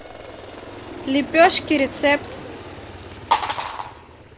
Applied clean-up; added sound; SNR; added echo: none; Aircraft; 14 dB; none.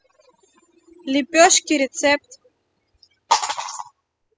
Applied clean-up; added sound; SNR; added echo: classical method spectral subtraction.